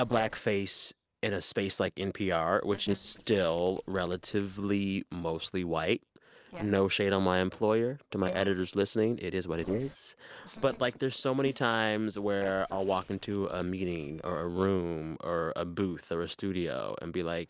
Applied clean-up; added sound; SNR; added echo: neural separator model SepFormer DNS4.